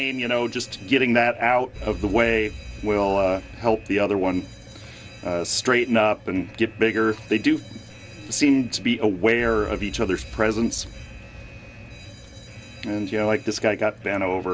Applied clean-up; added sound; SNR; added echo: none; Alarm; 18 dB; none.